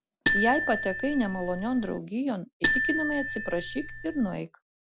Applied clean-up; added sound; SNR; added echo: none; Marimba, xylophone; -1 dB; none.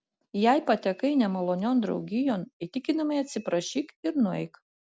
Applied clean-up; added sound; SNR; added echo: none; none; none; none.